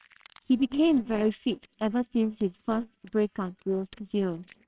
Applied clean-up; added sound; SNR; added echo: neural separator model SepFormer WHAMR!.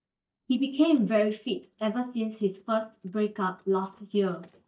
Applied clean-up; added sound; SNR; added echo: neural mask model DeepFilterNet 3.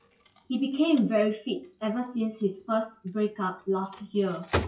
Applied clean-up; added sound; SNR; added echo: classical method WPE with log-MMSE.